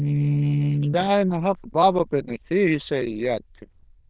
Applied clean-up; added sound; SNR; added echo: neural diffusion model UNIVERSE++.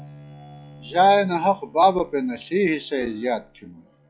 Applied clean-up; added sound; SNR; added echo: classical method log-MMSE.